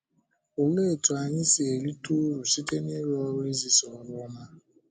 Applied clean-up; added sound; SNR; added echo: none; Tap / Glass; 16 dB; none.